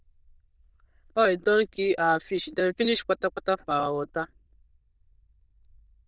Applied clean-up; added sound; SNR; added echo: neural diffusion model UNIVERSE++.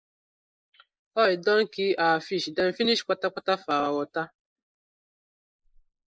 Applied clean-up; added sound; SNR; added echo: neural mask model Resemble Enhance denoiser.